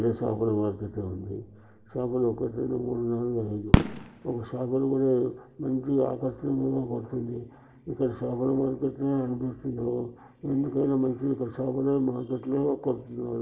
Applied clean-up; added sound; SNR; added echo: none; Fireworks; 2 dB; reverberation time 2.3 s.